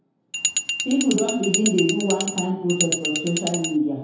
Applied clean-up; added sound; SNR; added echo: none; Glass; 3 dB; reverberation time 0.8 s.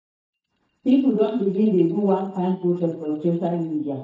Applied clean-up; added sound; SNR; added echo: neural mask model DeepFilterNet 3.